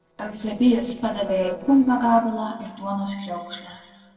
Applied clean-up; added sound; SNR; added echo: neural separator model SepFormer DNS4.